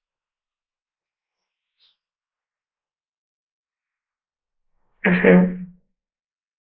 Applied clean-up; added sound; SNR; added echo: neural mask model Resemble Enhance denoiser.